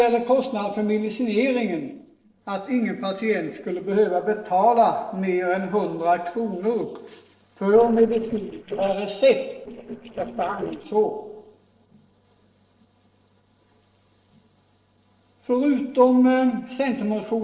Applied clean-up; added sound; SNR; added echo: neural separator model SepFormer DNS4.